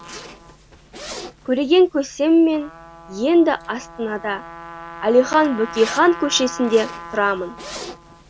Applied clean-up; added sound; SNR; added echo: none; Trumpet + Zipper (clothing); 15 dB; none.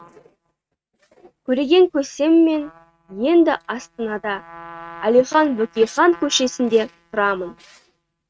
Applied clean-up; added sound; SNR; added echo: neural mask model RNNoise.